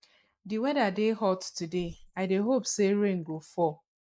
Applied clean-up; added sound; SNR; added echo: neural mask model Resemble Enhance denoiser.